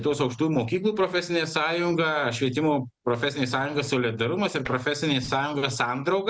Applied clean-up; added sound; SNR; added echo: none; Tap; 16 dB; none.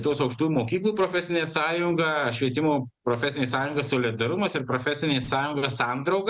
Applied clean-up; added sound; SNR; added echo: none; none; none; none.